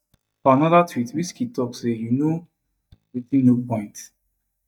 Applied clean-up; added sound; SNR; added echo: neural mask model DeepFilterNet 3.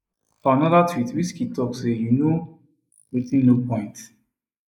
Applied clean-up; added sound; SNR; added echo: neural mask model Resemble Enhance denoiser.